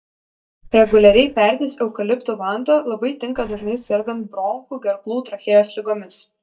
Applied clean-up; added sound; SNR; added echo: neural mask model DeepFilterNet 3.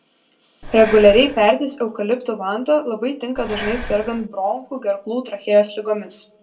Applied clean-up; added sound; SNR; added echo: none; Breathing; 14 dB; reverberation time 0.2 s.